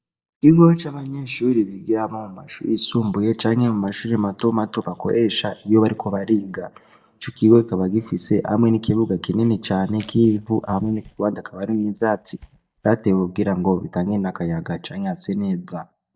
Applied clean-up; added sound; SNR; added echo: neural mask model DeepFilterNet 3.